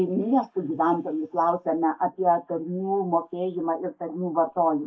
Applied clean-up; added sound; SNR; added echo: neural mask model Resemble Enhance denoiser.